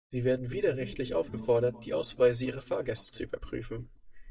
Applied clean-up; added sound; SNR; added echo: neural mask model DeepFilterNet 3.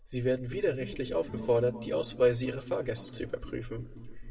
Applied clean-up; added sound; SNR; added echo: none; Bowed string instrument; 16 dB; reverberation time 1.6 s.